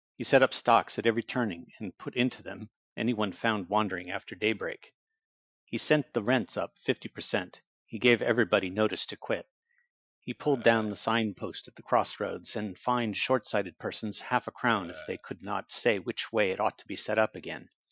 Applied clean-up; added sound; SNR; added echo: classical method Wiener filter.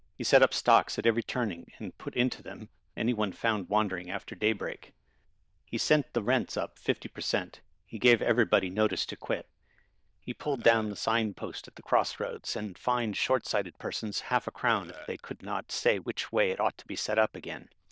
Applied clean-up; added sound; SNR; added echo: neural diffusion model UNIVERSE++.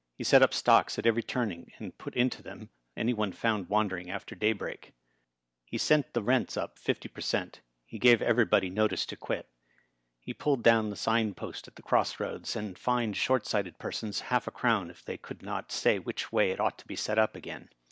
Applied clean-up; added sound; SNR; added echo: none; none; none; none.